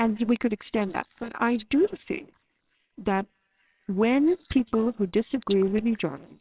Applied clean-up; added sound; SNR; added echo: neural separator model SepFormer WHAMR!.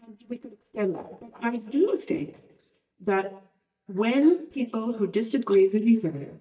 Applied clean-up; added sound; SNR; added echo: neural mask model DeepFilterNet 3.